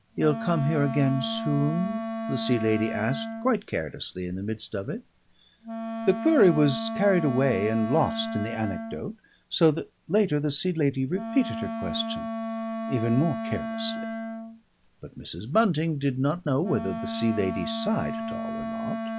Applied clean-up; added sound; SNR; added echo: none; Wind instrument, woodwind instrument; 7 dB; none.